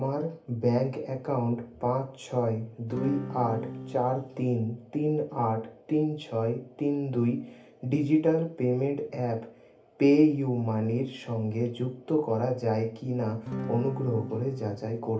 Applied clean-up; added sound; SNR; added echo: none; Acoustic guitar / Strum; 9 dB; reverberation time 0.3 s.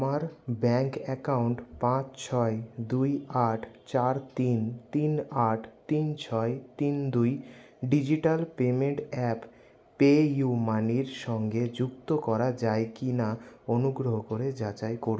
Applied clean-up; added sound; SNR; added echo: none; none; none; none.